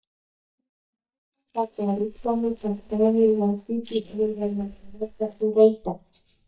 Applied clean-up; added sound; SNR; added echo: neural mask model DeepFilterNet 3.